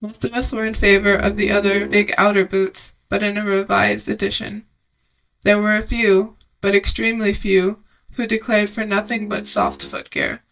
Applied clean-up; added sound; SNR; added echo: neural mask model DeepFilterNet 3.